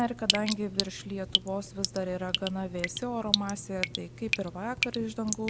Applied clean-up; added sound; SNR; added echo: none; Drip; 1 dB; none.